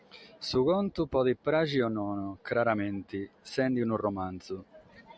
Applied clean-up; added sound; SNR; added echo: none; none; none; none.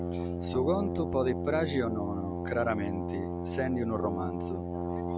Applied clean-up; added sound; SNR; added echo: none; Brass instrument; 1 dB; none.